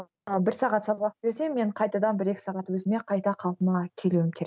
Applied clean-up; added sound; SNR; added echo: none; none; none; none.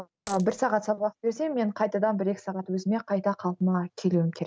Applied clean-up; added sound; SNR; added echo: none; Coin (dropping); 16 dB; none.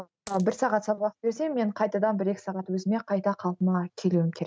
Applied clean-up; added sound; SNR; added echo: neural mask model RNNoise.